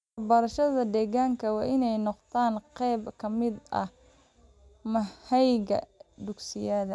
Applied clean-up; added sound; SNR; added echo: none; none; none; none.